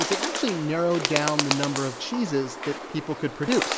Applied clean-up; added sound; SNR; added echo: none; Bird; 4 dB; none.